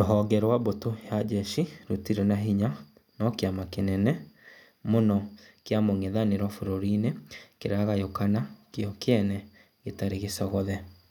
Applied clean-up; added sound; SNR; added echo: none; none; none; none.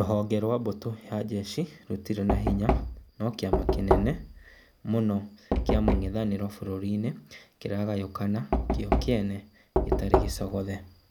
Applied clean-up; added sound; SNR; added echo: none; Knock; 0 dB; none.